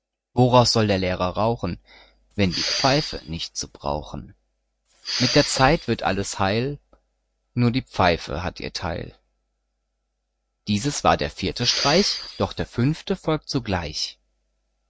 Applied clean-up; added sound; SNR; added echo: neural mask model RNNoise.